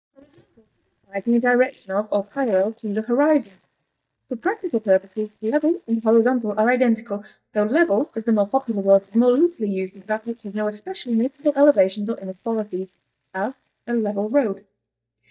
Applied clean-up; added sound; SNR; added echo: neural mask model DeepFilterNet 3.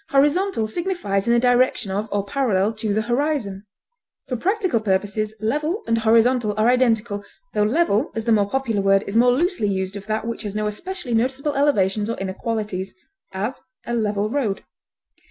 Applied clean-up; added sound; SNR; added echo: none; none; none; none.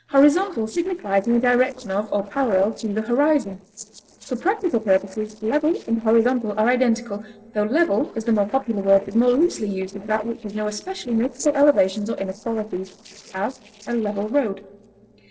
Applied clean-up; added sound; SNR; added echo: neural separator model SepFormer DNS4.